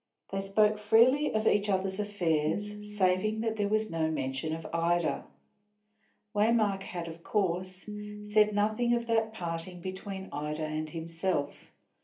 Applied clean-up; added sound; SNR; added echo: none; Piano; 15 dB; reverberation time 0.3 s.